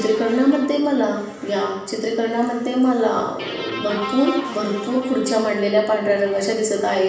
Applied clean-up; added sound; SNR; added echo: none; Guitar; 15 dB; reverberation time 0.9 s.